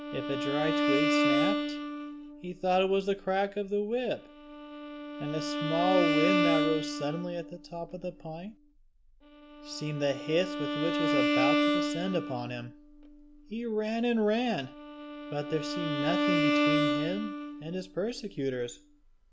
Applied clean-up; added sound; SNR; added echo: none; Bowed string instrument; -1 dB; none.